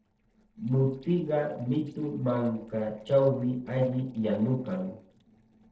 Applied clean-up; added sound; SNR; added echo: neural separator model SepFormer DNS4.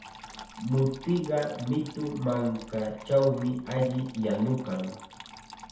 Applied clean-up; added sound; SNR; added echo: none; Trickle, dribble / Water tap, faucet; 18 dB; reverberation time 0.8 s.